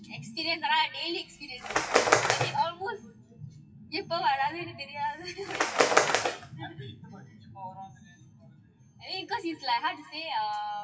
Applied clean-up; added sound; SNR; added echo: classical method WPE with log-MMSE.